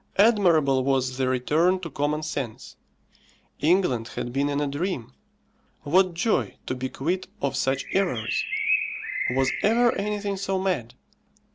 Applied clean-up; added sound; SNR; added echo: none; Bird; 6 dB; none.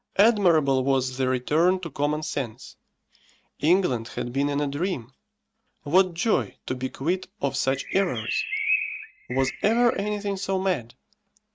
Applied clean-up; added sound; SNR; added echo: neural mask model RNNoise.